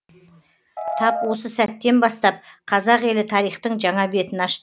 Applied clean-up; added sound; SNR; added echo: none; Piano; 3 dB; none.